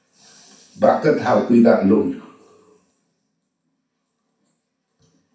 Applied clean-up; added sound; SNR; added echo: none; none; none; reverberation time 0.6 s.